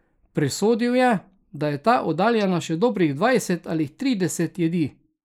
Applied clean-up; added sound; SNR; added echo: neural mask model Resemble Enhance denoiser.